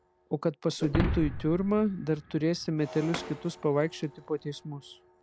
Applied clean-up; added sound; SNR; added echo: none; Shatter; 8 dB; none.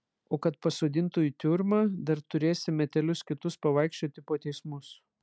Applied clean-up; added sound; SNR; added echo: none; none; none; none.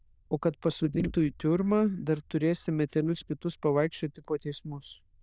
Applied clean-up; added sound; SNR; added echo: neural diffusion model UNIVERSE++.